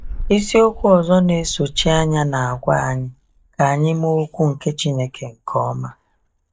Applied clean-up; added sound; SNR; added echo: neural mask model DeepFilterNet 3.